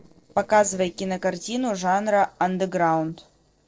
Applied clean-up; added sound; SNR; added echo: neural separator model SepFormer DNS4.